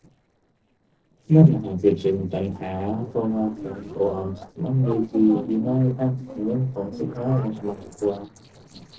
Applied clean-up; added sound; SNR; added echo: neural separator model SepFormer DNS4.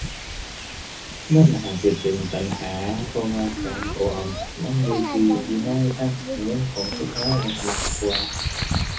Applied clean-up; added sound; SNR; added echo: none; Bird vocalization, bird call, bird song; 6 dB; reverberation time 0.3 s.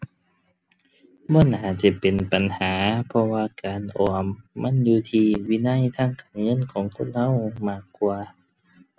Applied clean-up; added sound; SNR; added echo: none; none; none; none.